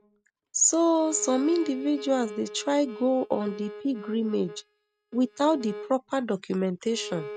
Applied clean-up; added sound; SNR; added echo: neural mask model RNNoise.